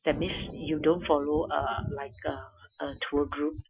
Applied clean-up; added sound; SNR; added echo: classical method Wiener filter.